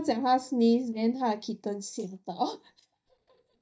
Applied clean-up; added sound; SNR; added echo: neural mask model DeepFilterNet 3.